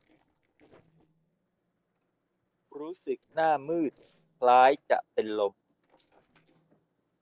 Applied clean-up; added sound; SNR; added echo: neural separator model SepFormer DNS4.